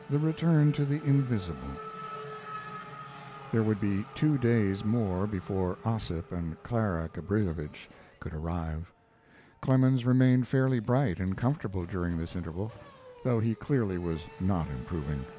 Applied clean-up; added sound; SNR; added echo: none; Race car, auto racing / Accelerating, revving, vroom; 18 dB; none.